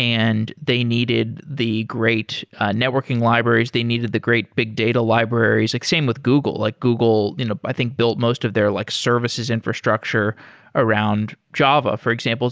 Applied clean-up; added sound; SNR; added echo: none; none; none; none.